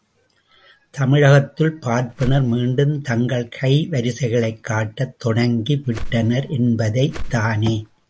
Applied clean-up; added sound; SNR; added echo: none; Whoosh, swoosh, swish; 11 dB; none.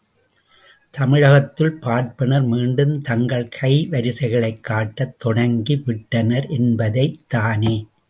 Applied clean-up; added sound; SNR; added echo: none; none; none; none.